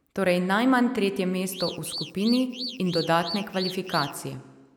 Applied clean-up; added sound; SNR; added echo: none; Alarm / Car; 10 dB; none.